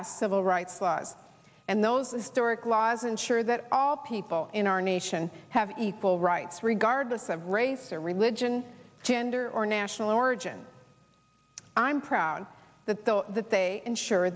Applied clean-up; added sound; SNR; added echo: none; none; none; none.